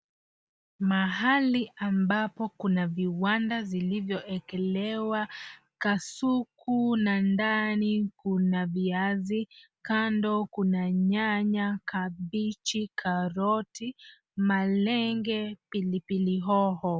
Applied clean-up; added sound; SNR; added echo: none; none; none; none.